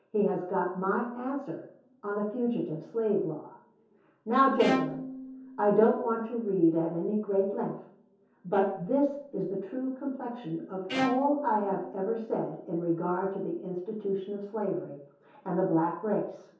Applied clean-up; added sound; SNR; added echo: none; Bowed string instrument; 7 dB; reverberation time 0.6 s.